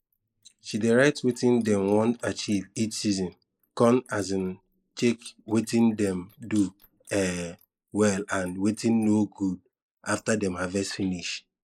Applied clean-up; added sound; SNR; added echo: neural mask model Resemble Enhance denoiser.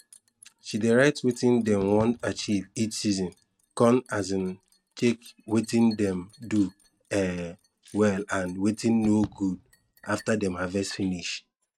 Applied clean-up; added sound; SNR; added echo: neural mask model RNNoise.